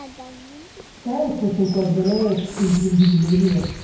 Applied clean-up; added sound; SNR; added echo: none; Bird vocalization, bird call, bird song; 16 dB; reverberation time 0.9 s.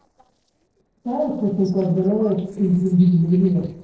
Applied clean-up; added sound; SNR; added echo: neural separator model SepFormer DNS4.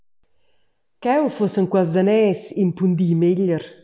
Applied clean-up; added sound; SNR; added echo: none; none; none; none.